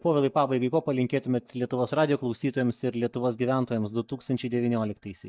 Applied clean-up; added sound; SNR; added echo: neural mask model DeepFilterNet 3.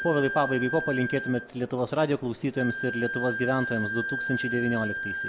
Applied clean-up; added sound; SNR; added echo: none; Wind instrument, woodwind instrument; 6 dB; none.